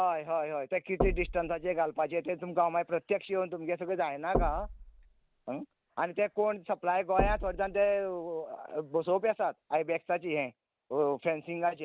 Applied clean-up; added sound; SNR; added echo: none; Knock; 7 dB; none.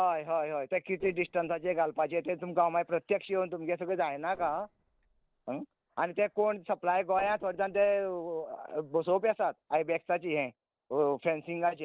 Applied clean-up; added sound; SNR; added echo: neural separator model SepFormer DNS4.